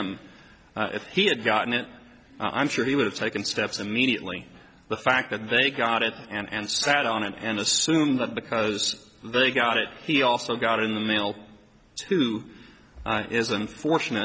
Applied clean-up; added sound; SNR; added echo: none; none; none; none.